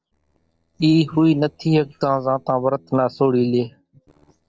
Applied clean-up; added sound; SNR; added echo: neural separator model SepFormer DNS4.